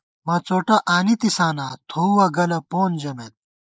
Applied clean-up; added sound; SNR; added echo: neural mask model Resemble Enhance denoiser.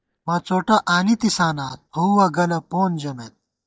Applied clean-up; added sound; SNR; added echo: neural mask model DeepFilterNet 3.